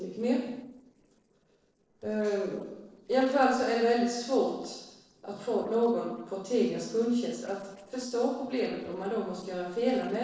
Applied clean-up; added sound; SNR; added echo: neural separator model SepFormer DNS4.